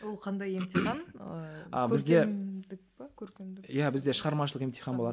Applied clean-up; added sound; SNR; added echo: none; none; none; none.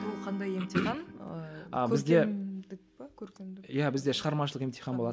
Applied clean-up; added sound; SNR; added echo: none; Acoustic guitar / Strum; 17 dB; none.